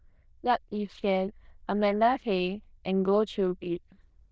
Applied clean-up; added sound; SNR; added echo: neural diffusion model UNIVERSE++.